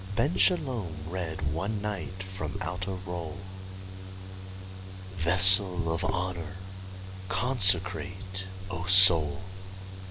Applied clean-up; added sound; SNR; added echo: none; Mechanical fan; 9 dB; none.